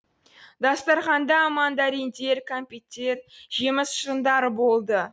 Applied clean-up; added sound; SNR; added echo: none; none; none; none.